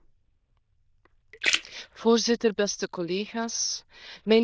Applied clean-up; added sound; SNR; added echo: neural diffusion model UNIVERSE++.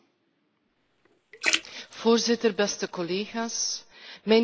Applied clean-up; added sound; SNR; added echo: neural mask model Resemble Enhance denoiser.